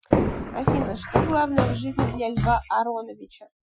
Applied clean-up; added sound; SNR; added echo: classical method Wiener filter.